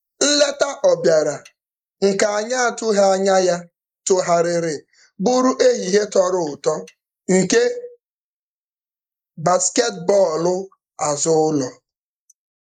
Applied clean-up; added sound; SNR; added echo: neural mask model Resemble Enhance denoiser.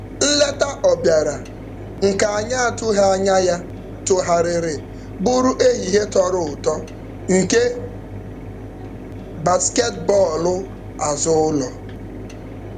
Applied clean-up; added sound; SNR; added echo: none; Mechanisms; 12 dB; none.